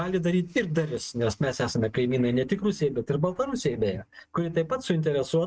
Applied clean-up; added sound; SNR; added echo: neural mask model RNNoise.